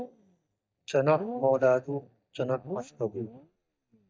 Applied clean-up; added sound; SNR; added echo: neural mask model DeepFilterNet 3.